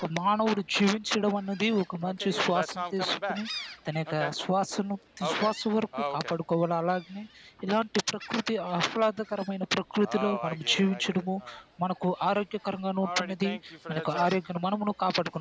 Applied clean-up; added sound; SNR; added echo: none; Gull, seagull; 11 dB; none.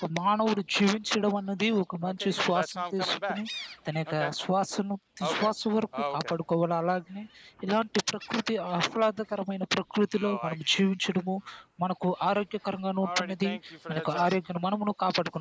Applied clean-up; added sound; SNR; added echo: neural mask model Resemble Enhance denoiser.